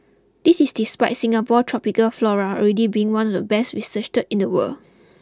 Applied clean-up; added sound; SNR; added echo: none; none; none; none.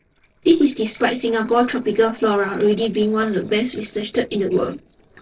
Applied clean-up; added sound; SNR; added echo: neural separator model SepFormer DNS4.